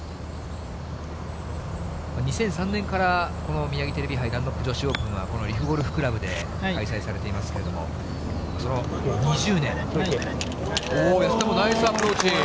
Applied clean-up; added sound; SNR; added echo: none; none; none; none.